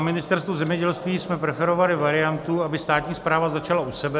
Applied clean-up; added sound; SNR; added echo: none; none; none; none.